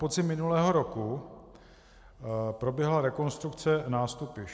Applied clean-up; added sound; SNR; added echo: none; none; none; none.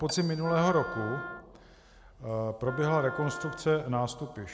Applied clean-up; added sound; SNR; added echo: none; Wind instrument, woodwind instrument + Marimba, xylophone; 11 dB; none.